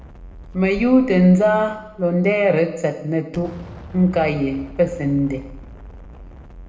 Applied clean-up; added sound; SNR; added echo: none; Explosion; 19 dB; reverberation time 0.9 s.